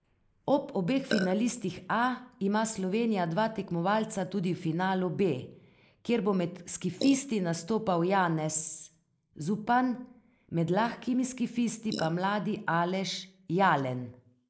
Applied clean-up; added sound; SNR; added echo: neural mask model Resemble Enhance denoiser.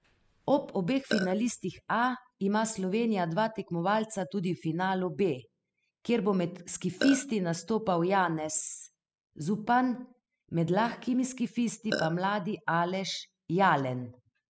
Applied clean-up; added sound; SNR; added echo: classical method spectral subtraction.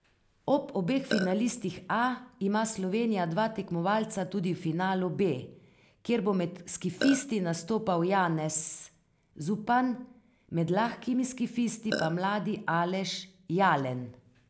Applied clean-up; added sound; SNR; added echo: none; Burping, eructation; 4 dB; none.